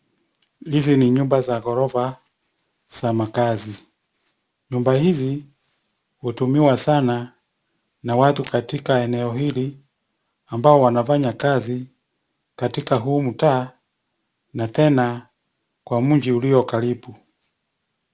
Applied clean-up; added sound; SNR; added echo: none; none; none; none.